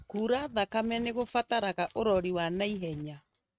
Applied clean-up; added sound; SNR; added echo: neural mask model RNNoise.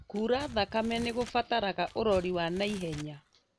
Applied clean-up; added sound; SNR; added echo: none; Crumpling, crinkling; 18 dB; none.